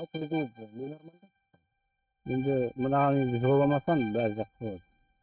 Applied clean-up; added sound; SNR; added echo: neural mask model RNNoise.